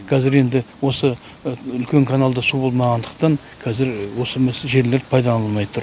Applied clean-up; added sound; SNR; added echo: none; none; none; none.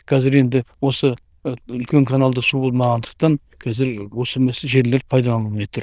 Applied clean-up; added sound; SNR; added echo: neural diffusion model UNIVERSE++.